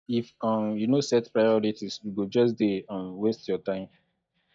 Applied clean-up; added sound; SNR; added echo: neural mask model DeepFilterNet 3.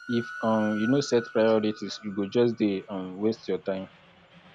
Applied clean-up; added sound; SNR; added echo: none; Train; 17 dB; none.